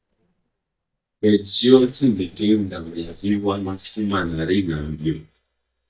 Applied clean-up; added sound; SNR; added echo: neural mask model DeepFilterNet 3.